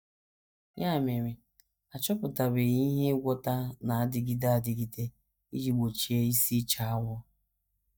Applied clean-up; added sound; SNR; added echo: neural mask model DeepFilterNet 3.